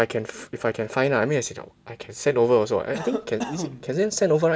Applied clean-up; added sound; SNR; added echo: none; Cough; 12 dB; none.